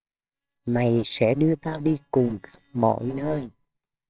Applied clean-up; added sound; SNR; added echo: neural separator model SepFormer WHAMR!.